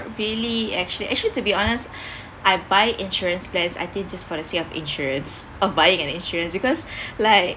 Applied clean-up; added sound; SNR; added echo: none; none; none; none.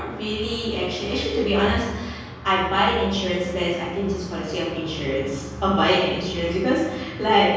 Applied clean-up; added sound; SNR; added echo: none; none; none; reverberation time 1.3 s.